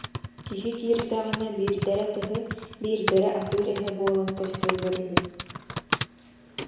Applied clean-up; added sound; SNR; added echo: none; Typing; 5 dB; reverberation time 1.0 s.